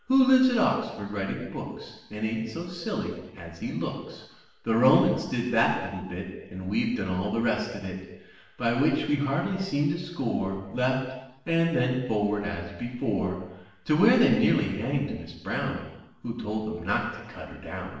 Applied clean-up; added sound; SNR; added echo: none; none; none; reverberation time 1.0 s.